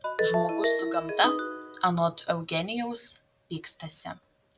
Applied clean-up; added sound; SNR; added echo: none; Ringtone; 0 dB; none.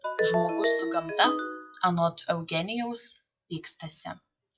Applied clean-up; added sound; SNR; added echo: classical method log-MMSE.